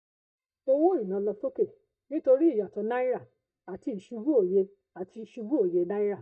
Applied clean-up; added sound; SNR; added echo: neural mask model DeepFilterNet 3.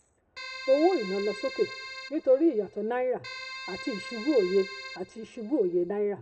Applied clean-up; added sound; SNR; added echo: none; Keyboard (musical); 13 dB; none.